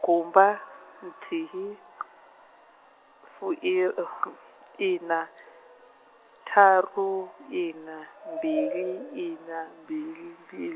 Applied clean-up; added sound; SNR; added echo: none; none; none; none.